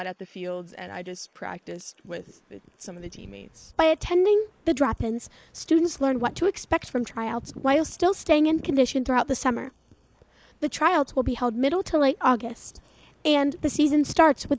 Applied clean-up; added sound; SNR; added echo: neural mask model Resemble Enhance denoiser.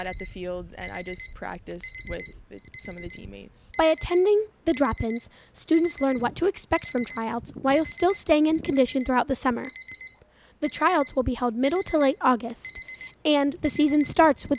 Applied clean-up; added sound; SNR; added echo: none; Alarm; 12 dB; none.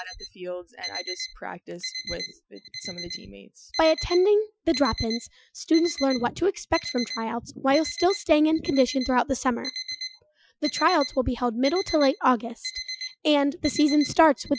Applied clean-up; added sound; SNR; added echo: classical method Wiener filter.